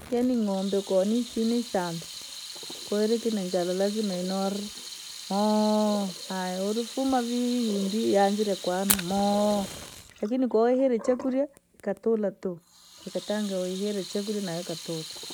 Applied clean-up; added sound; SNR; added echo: none; Sink (filling or washing) / Water tap, faucet + Fire; 12 dB; none.